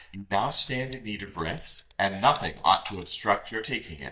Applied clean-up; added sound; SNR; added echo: neural mask model DeepFilterNet 3.